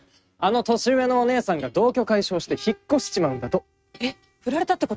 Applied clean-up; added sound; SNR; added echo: neural mask model RNNoise.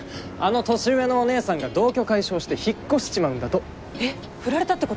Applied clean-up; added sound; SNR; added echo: none; none; none; none.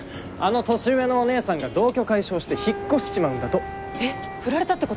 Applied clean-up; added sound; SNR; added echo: none; Wind instrument, woodwind instrument; 12 dB; none.